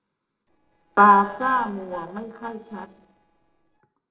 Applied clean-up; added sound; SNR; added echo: neural separator model SepFormer DNS4.